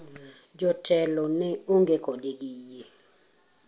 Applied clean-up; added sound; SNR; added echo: none; none; none; none.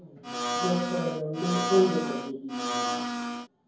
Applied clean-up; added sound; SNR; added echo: none; Domestic sounds, home sounds; 1 dB; reverberation time 0.9 s.